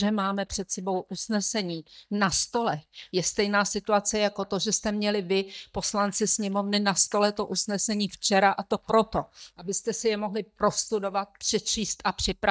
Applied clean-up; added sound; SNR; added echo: neural mask model DeepFilterNet 3.